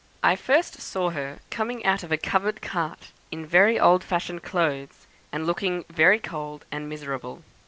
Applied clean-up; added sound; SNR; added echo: none; none; none; none.